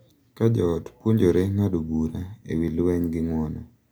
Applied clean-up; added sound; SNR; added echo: none; none; none; none.